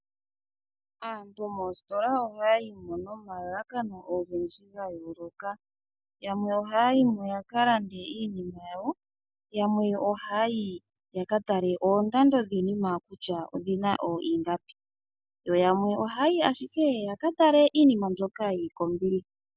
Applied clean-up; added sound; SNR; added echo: none; none; none; none.